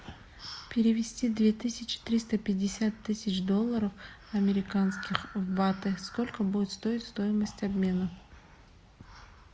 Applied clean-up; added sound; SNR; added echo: none; none; none; none.